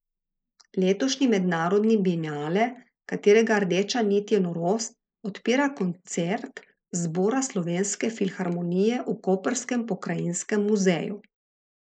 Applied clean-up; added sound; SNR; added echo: neural mask model Resemble Enhance denoiser.